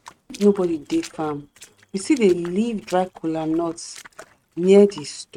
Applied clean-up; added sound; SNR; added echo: neural mask model RNNoise.